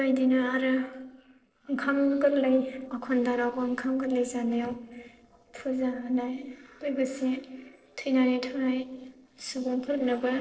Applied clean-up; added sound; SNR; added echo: neural separator model SepFormer DNS4.